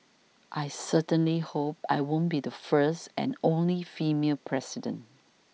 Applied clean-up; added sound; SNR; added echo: none; none; none; none.